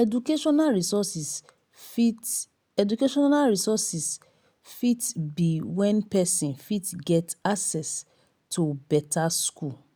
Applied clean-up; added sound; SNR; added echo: none; none; none; none.